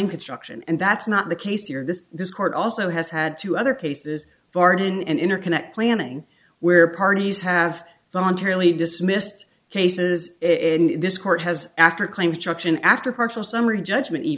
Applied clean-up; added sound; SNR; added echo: none; none; none; none.